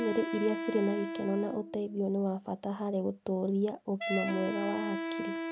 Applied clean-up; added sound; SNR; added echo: none; Wind instrument, woodwind instrument; 6 dB; none.